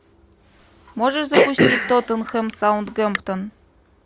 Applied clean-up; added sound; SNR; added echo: none; Cough; -1 dB; none.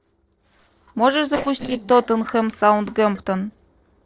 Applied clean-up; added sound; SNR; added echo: neural separator model SepFormer DNS4.